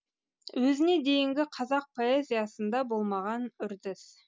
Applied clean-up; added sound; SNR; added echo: none; none; none; none.